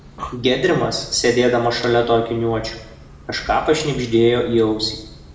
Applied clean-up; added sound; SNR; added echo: none; Breathing; 19 dB; reverberation time 0.8 s.